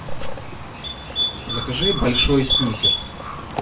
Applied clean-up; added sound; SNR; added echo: none; Bird; 0 dB; reverberation time 0.2 s.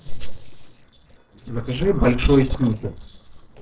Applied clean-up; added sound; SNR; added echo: neural separator model SepFormer DNS4.